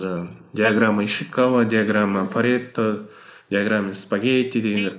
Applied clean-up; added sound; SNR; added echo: neural mask model Resemble Enhance denoiser.